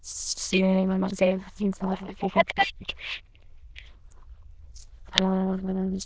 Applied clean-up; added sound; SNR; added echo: neural diffusion model UNIVERSE++.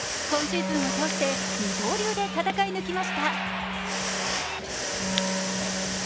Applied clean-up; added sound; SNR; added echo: none; Mechanisms + Wind instrument, woodwind instrument; 1 dB; none.